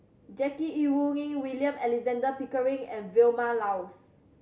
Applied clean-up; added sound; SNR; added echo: none; none; none; none.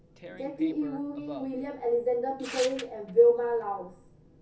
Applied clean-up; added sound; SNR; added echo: none; Tearing; 17 dB; reverberation time 0.3 s.